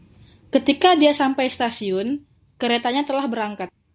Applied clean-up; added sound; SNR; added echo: none; none; none; none.